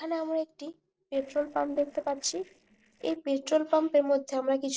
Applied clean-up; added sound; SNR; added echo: neural separator model SepFormer DNS4.